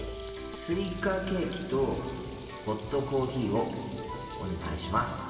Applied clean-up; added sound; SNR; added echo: none; Water tap, faucet; 12 dB; reverberation time 2.5 s.